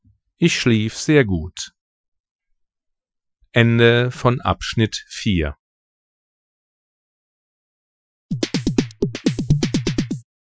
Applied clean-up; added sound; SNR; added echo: classical method Wiener filter.